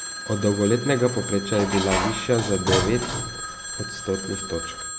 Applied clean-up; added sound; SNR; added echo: none; Dishes, pots, and pans + Telephone; 4 dB; none.